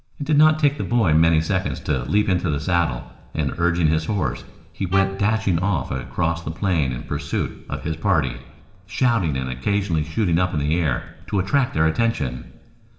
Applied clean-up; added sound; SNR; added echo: none; Bowed string instrument; 14 dB; reverberation time 1.1 s.